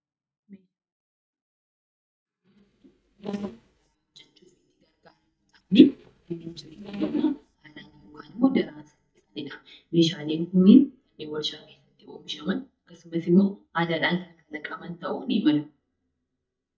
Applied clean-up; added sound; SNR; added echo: neural mask model DeepFilterNet 3.